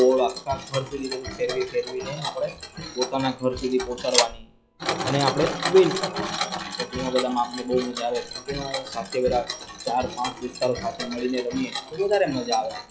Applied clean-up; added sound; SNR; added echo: classical method log-MMSE.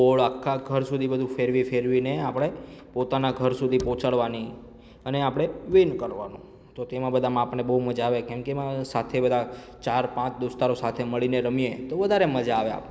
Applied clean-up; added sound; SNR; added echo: none; none; none; none.